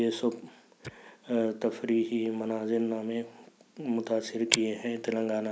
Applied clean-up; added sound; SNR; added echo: neural mask model Resemble Enhance denoiser.